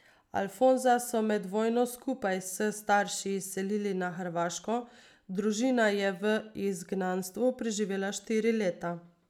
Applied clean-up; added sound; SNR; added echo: none; none; none; none.